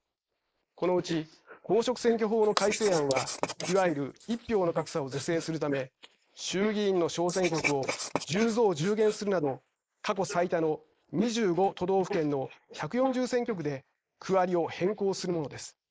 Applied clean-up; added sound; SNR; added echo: neural mask model Resemble Enhance denoiser.